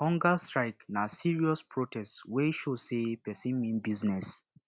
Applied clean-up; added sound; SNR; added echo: none; none; none; none.